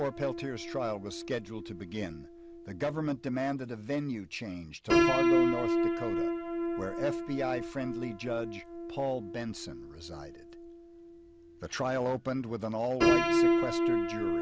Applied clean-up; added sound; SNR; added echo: none; Piano; -3 dB; none.